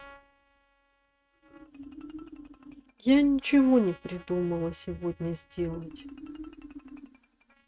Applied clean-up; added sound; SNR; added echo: neural mask model RNNoise.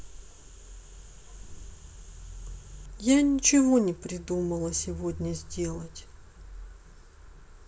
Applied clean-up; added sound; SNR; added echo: none; none; none; none.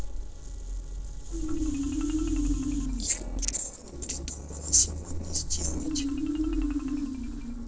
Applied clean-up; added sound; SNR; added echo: neural separator model SepFormer DNS4.